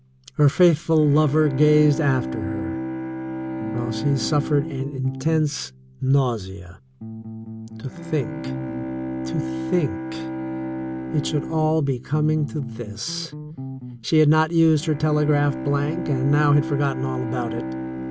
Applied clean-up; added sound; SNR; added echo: none; Bowed string instrument + Bass guitar; 7 dB; none.